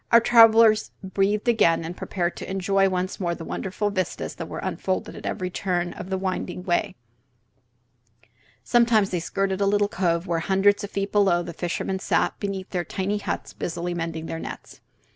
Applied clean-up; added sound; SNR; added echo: none; none; none; none.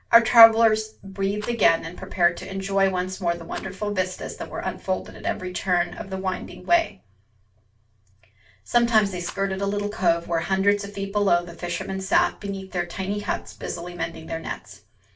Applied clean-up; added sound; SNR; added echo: none; Rattle; 19 dB; reverberation time 0.2 s.